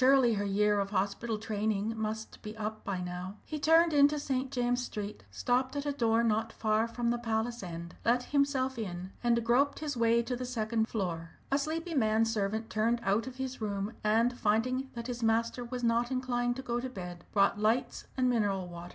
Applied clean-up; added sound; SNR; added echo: none; none; none; none.